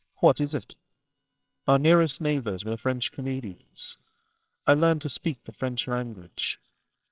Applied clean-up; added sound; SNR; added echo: neural separator model SepFormer WHAMR!.